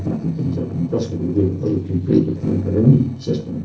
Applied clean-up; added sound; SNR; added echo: neural separator model SepFormer DNS4.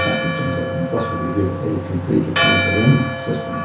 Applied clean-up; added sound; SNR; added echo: none; Church bell; 3 dB; reverberation time 0.6 s.